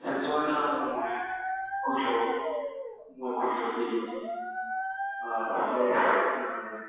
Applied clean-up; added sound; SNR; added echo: classical method WPE with log-MMSE.